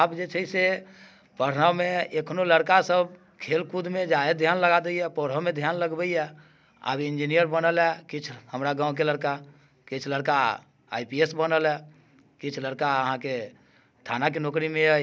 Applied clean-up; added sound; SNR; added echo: none; none; none; none.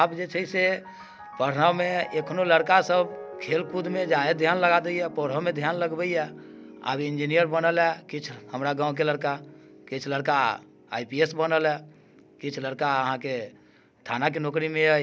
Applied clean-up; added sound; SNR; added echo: none; Piano; 18 dB; none.